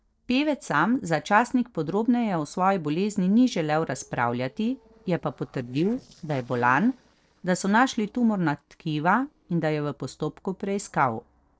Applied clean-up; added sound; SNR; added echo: neural separator model SepFormer DNS4.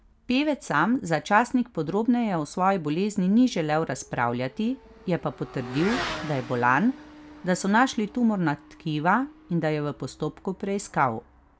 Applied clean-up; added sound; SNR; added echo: none; Motorcycle / Accelerating, revving, vroom; 17 dB; none.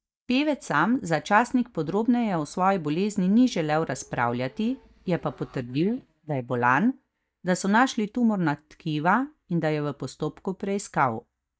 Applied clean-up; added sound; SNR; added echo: neural mask model DeepFilterNet 3.